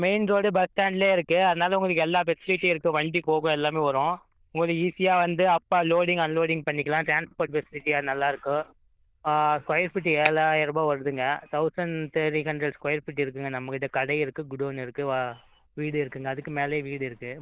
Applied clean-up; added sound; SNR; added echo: neural diffusion model UNIVERSE++.